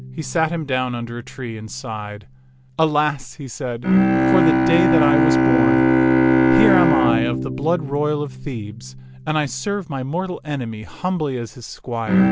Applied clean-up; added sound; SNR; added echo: none; Bowed string instrument; -3 dB; none.